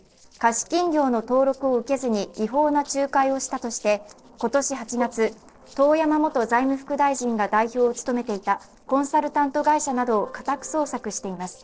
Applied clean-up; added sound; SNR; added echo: neural separator model SepFormer DNS4.